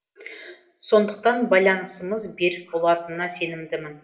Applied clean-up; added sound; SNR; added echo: none; none; none; reverberation time 0.6 s.